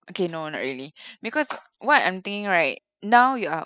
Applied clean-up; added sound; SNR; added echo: classical method spectral subtraction.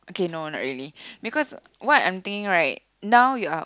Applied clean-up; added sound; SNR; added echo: none; none; none; none.